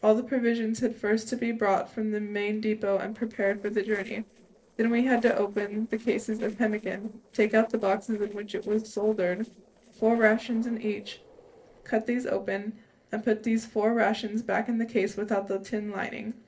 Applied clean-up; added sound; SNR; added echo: neural separator model SepFormer DNS4.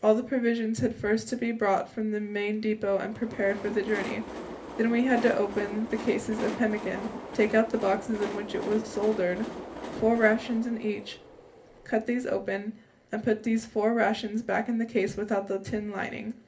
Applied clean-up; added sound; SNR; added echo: none; Train; 13 dB; reverberation time 0.3 s.